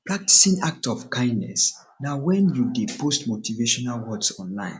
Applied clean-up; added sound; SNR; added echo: none; none; none; none.